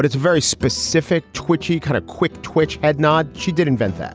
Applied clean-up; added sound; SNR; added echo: none; none; none; none.